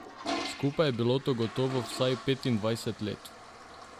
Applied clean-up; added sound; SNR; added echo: none; Toilet flush; 11 dB; none.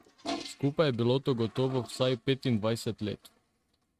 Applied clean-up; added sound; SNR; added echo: neural mask model RNNoise.